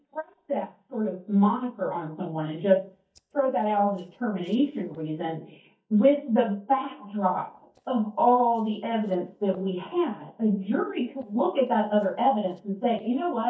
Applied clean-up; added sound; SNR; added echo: neural mask model DeepFilterNet 3.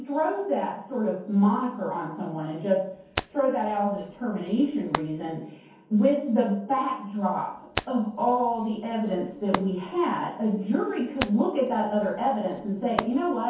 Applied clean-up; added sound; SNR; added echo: none; Hands; 11 dB; reverberation time 0.6 s.